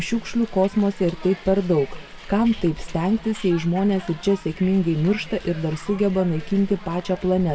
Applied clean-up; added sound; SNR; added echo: none; Hiss; 19 dB; reverberation time 1.3 s.